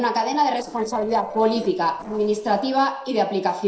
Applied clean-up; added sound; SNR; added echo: neural separator model SepFormer DNS4.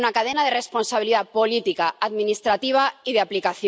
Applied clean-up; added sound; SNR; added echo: none; none; none; none.